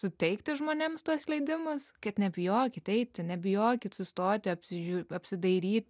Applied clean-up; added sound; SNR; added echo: none; none; none; none.